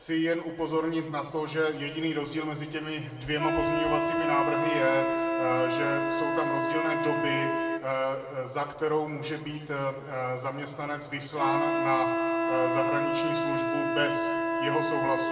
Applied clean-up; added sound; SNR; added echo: none; Wind instrument, woodwind instrument; -1 dB; reverberation time 1.6 s.